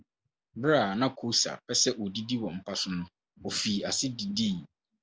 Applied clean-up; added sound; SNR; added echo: none; none; none; none.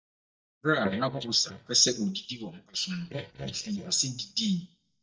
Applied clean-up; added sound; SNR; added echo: neural mask model DeepFilterNet 3.